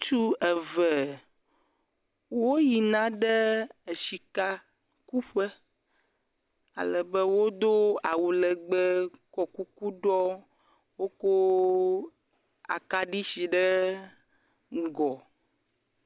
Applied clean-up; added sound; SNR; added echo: none; none; none; none.